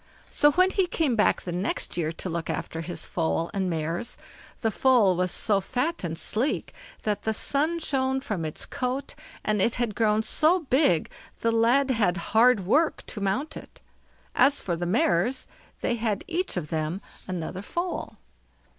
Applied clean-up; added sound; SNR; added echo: none; none; none; none.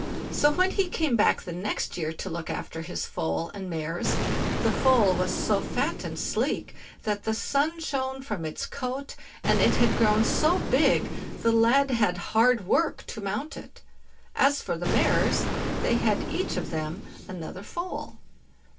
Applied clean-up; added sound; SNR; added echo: none; Explosion; 5 dB; reverberation time 0.1 s.